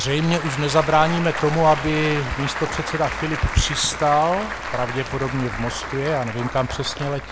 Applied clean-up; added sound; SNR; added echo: none; Applause; 7 dB; none.